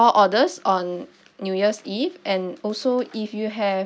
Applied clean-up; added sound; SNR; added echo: none; none; none; none.